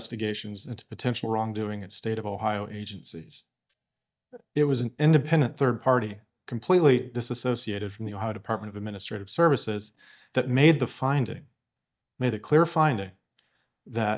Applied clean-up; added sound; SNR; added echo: neural mask model DeepFilterNet 3.